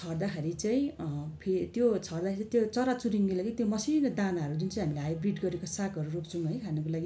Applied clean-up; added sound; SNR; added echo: none; none; none; none.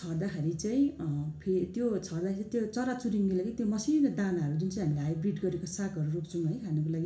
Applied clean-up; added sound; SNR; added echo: none; none; none; reverberation time 0.4 s.